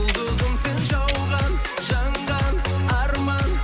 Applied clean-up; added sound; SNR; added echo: none; Clock; 15 dB; none.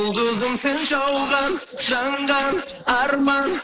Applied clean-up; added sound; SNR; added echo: neural mask model Resemble Enhance denoiser.